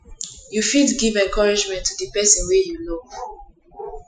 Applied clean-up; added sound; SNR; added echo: classical method Wiener filter.